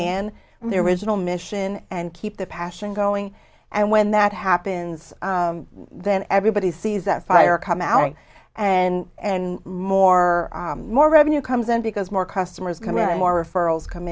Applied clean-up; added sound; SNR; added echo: none; none; none; none.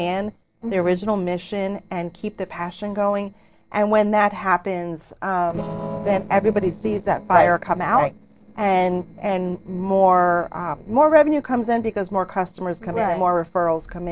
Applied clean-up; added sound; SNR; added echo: neural separator model SepFormer DNS4.